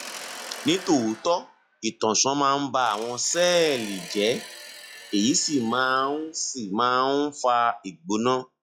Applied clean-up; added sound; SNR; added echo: classical method log-MMSE.